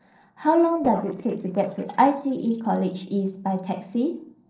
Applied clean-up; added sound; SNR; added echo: neural separator model SepFormer DNS4.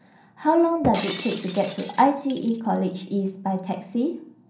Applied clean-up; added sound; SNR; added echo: none; Shatter; 13 dB; reverberation time 0.6 s.